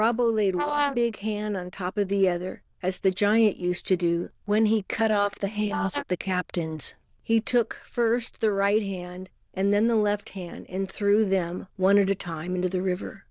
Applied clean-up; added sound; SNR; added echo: neural diffusion model UNIVERSE++.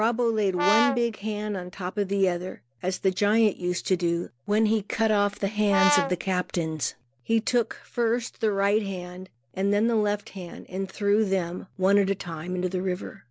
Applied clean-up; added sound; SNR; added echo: none; Brass instrument; 2 dB; none.